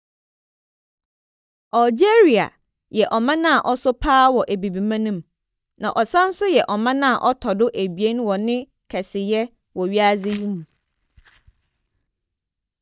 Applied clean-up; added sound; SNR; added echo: neural mask model DeepFilterNet 3.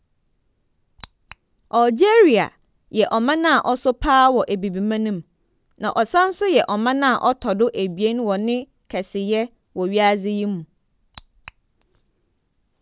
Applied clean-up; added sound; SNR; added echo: none; none; none; none.